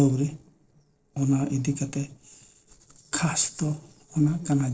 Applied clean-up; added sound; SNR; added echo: neural separator model SepFormer DNS4.